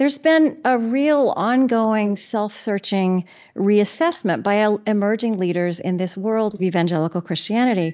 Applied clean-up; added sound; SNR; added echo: neural mask model DeepFilterNet 3.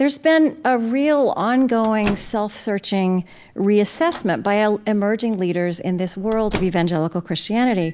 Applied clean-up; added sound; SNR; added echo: none; Microwave oven; 18 dB; none.